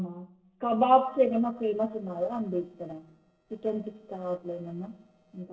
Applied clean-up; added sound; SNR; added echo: neural separator model SepFormer DNS4.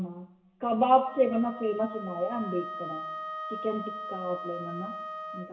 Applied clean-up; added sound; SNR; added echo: none; Wind instrument, woodwind instrument; 9 dB; reverberation time 1.6 s.